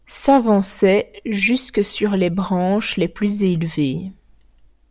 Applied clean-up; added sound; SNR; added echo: none; none; none; none.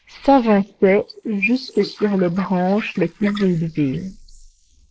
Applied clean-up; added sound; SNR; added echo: neural mask model Resemble Enhance denoiser.